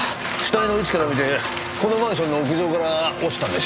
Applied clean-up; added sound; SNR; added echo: none; none; none; none.